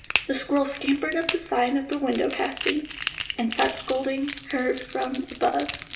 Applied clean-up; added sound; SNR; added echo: none; Crackle; 8 dB; reverberation time 0.6 s.